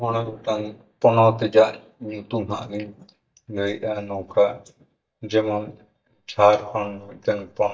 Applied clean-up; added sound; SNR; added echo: neural mask model DeepFilterNet 3.